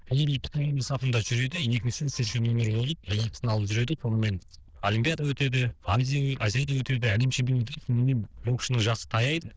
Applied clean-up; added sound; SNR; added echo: neural diffusion model UNIVERSE++.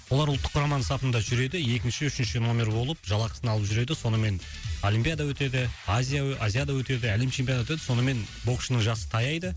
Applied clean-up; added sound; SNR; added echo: none; none; none; none.